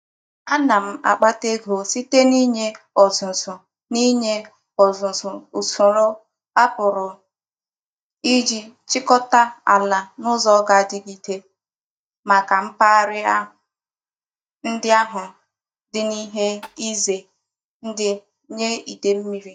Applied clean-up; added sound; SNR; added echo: neural mask model DeepFilterNet 3.